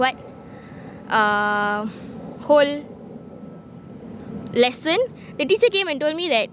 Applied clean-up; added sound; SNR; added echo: none; none; none; none.